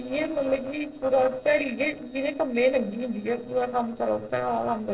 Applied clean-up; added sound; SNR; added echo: neural separator model SepFormer DNS4.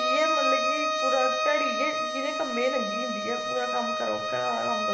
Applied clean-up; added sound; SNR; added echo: none; Bowed string instrument; -3 dB; reverberation time 1.1 s.